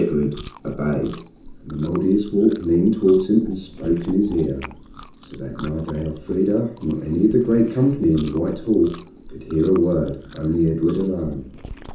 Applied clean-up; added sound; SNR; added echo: none; Chewing, mastication; 19 dB; reverberation time 0.6 s.